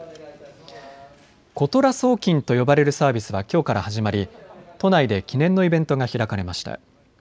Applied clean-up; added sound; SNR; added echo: none; none; none; none.